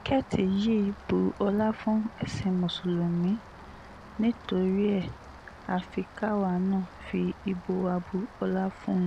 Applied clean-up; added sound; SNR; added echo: none; Rain; 18 dB; none.